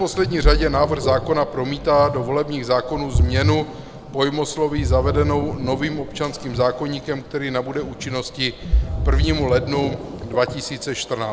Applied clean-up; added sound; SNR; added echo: none; Ocean; 3 dB; none.